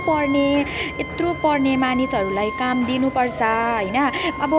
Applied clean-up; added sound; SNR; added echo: none; Wind instrument, woodwind instrument; 12 dB; none.